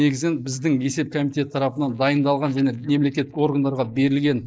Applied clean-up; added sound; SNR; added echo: neural mask model Resemble Enhance denoiser.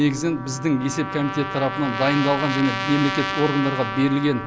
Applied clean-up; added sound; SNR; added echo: none; Trumpet; 7 dB; none.